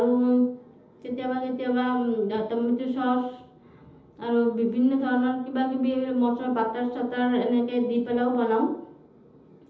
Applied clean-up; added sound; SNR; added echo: none; none; none; reverberation time 0.8 s.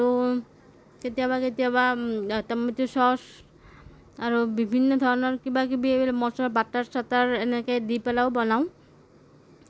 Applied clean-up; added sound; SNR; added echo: none; none; none; none.